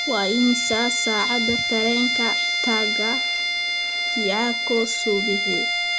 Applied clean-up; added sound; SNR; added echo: none; Bowed string instrument; -2 dB; none.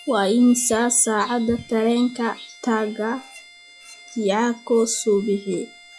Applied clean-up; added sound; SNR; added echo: classical method log-MMSE.